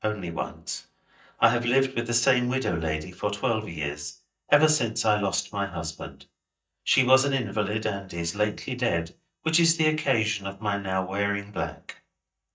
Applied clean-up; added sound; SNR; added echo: neural mask model DeepFilterNet 3.